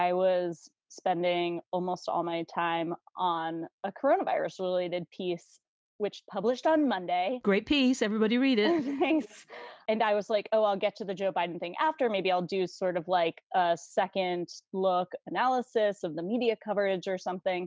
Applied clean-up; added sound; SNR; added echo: none; none; none; none.